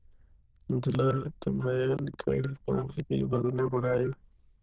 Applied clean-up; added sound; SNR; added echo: neural diffusion model UNIVERSE++.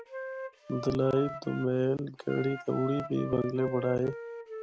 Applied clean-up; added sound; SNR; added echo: none; Wind instrument, woodwind instrument; 11 dB; none.